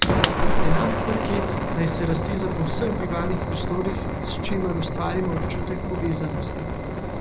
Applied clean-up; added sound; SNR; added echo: none; Fire; -5 dB; none.